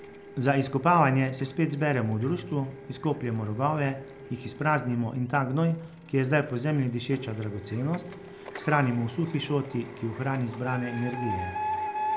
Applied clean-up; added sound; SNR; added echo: none; Printer; 11 dB; none.